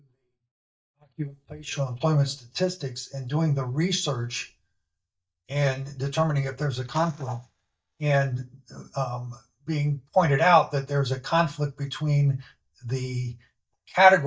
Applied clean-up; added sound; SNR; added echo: neural mask model DeepFilterNet 3.